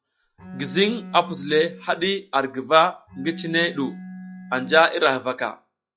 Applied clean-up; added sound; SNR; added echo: classical method log-MMSE.